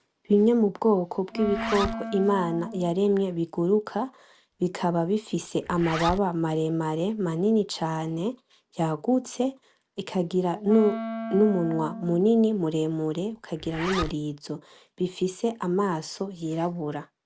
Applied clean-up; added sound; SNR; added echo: none; Wind instrument, woodwind instrument + Zipper (clothing); 10 dB; none.